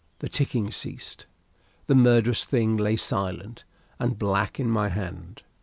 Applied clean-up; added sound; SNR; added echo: none; none; none; none.